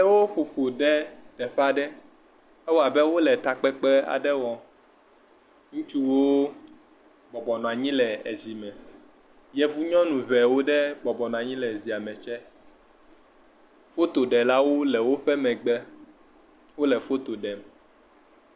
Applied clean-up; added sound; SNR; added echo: none; none; none; none.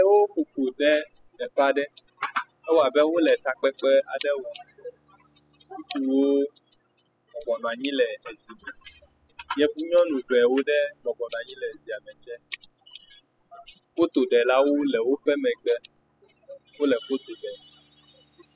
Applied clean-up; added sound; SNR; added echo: classical method spectral subtraction.